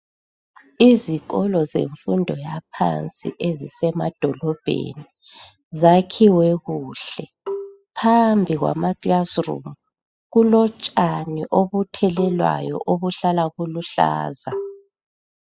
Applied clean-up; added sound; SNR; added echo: classical method spectral subtraction.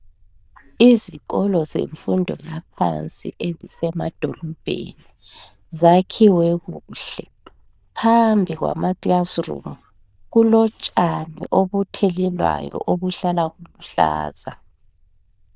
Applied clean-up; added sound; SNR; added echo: neural diffusion model UNIVERSE++.